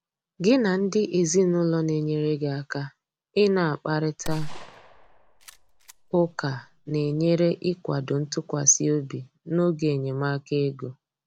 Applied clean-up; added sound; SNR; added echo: none; Gunshot, gunfire; 11 dB; none.